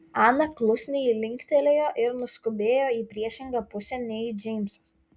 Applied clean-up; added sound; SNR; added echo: none; none; none; none.